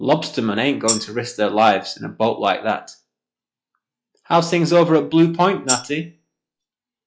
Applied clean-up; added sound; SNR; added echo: classical method log-MMSE.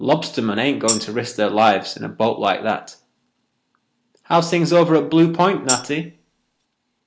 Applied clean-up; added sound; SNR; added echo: none; Tambourine; 7 dB; none.